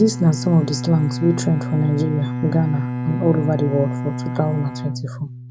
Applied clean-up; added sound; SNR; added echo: none; Bowed string instrument; 5 dB; none.